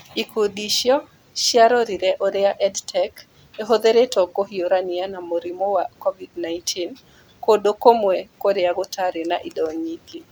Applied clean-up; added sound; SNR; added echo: none; none; none; none.